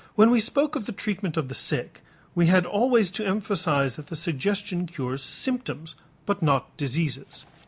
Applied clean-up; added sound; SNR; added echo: none; none; none; none.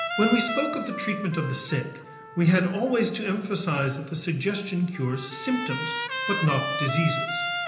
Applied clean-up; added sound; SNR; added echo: none; Trumpet; 6 dB; reverberation time 1.0 s.